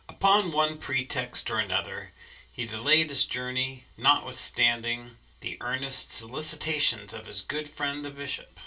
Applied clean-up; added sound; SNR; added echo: none; none; none; reverberation time 0.2 s.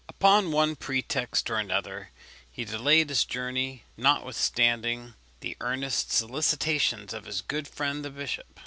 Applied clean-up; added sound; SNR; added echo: none; none; none; none.